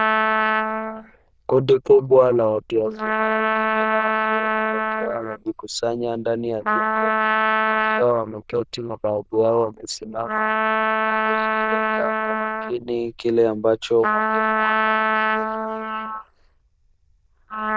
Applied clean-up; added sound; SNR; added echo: neural diffusion model UNIVERSE++.